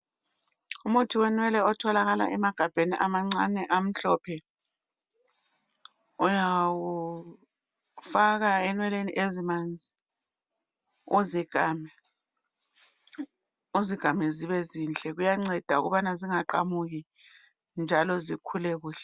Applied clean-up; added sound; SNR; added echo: none; none; none; none.